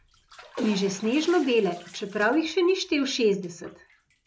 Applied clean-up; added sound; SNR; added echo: none; Bathtub (filling or washing); 19 dB; none.